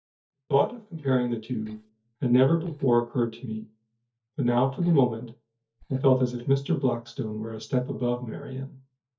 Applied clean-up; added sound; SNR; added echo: neural mask model DeepFilterNet 3.